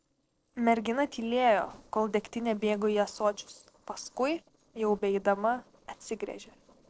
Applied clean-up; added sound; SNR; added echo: neural separator model SepFormer DNS4.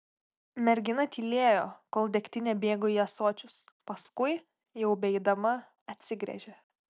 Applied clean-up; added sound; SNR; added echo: none; none; none; none.